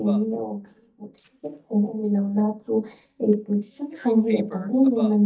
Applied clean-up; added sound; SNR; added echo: neural mask model DeepFilterNet 3.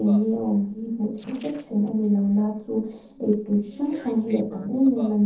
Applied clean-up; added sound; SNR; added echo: neural separator model SepFormer DNS4.